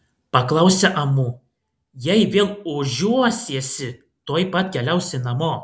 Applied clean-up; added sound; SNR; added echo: none; none; none; none.